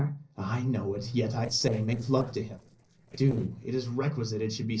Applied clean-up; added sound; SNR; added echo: neural separator model SepFormer DNS4.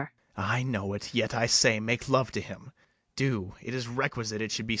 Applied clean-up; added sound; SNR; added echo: none; none; none; none.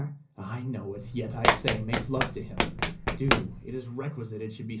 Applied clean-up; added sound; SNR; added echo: none; Run; -4 dB; reverberation time 0.5 s.